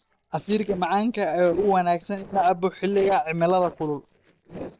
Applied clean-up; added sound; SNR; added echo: neural separator model SepFormer DNS4.